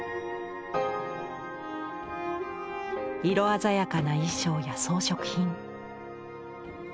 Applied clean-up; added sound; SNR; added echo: none; Run; 18 dB; none.